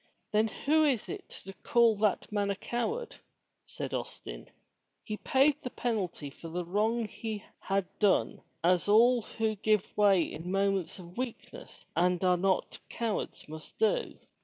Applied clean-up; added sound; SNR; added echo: none; none; none; none.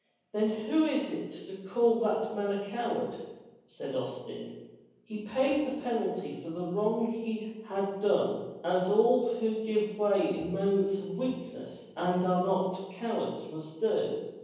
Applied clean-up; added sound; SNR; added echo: none; none; none; reverberation time 1.1 s.